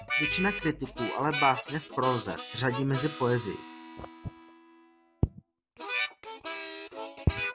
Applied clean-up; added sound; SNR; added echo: none; Harmonica; 5 dB; none.